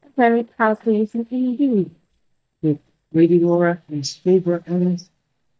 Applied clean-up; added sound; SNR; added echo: neural mask model DeepFilterNet 3.